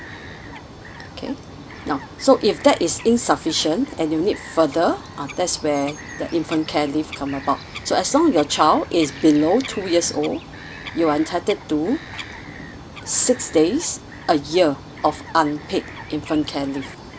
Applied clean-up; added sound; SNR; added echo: none; Bird vocalization, bird call, bird song; 16 dB; none.